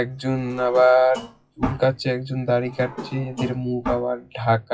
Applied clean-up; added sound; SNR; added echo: classical method WPE with log-MMSE.